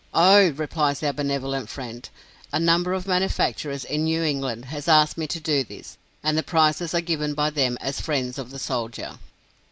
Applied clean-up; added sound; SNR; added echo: none; none; none; none.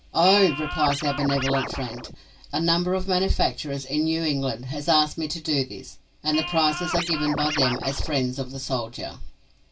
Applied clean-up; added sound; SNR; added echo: none; Scratching (performance technique); 6 dB; reverberation time 0.1 s.